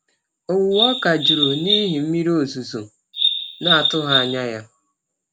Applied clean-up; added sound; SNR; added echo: none; Bird vocalization, bird call, bird song; -1 dB; none.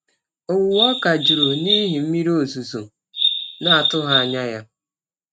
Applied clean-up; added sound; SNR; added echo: neural mask model RNNoise.